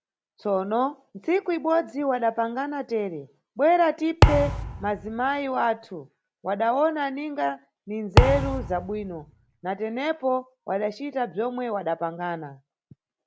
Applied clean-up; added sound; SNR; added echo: none; Thump, thud; -2 dB; none.